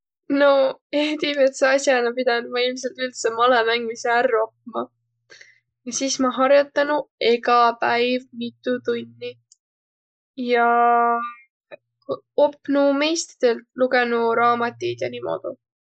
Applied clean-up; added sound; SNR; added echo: neural mask model Resemble Enhance denoiser.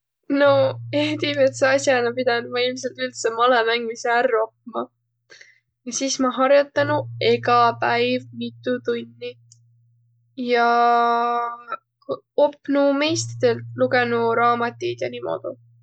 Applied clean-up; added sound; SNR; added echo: none; Keyboard (musical); 19 dB; none.